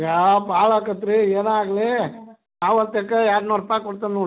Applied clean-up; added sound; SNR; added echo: none; none; none; none.